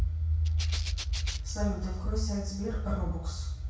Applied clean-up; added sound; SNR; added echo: none; Rattle (instrument); 11 dB; reverberation time 0.6 s.